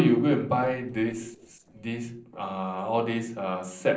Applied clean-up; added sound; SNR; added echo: neural separator model SepFormer DNS4.